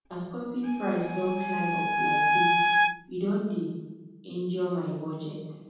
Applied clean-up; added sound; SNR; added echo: none; Bowed string instrument; -4 dB; reverberation time 1.3 s.